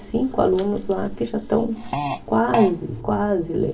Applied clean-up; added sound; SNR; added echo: none; Fart; 7 dB; reverberation time 0.1 s.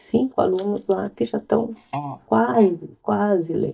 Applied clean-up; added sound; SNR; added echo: neural mask model DeepFilterNet 3.